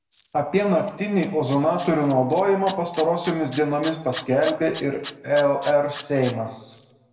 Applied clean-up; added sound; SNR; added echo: none; Tools; 10 dB; reverberation time 0.9 s.